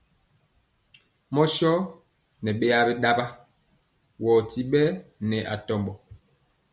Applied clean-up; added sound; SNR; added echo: none; none; none; none.